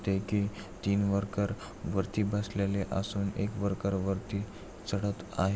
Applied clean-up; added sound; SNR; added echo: none; none; none; none.